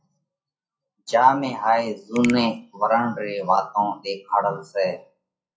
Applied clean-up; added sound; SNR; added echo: classical method WPE with log-MMSE.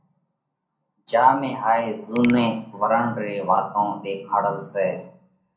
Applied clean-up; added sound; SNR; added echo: none; Finger snapping; 16 dB; reverberation time 0.6 s.